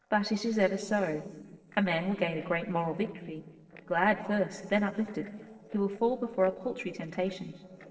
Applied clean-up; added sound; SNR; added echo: neural separator model SepFormer DNS4.